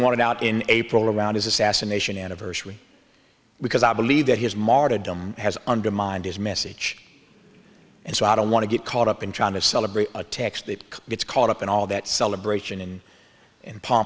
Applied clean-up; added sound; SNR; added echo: none; none; none; none.